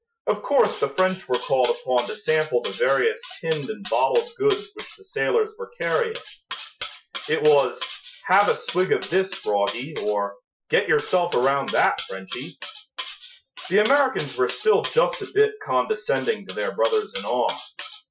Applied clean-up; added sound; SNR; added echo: classical method Wiener filter.